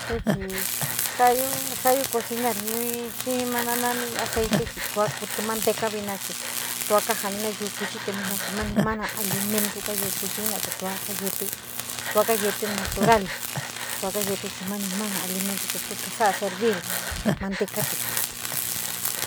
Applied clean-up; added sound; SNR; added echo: none; Breathing + Tools; 1 dB; none.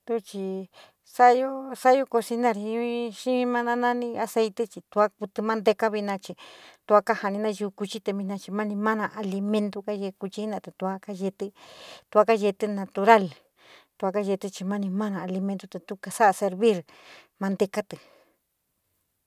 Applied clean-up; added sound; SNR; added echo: none; none; none; none.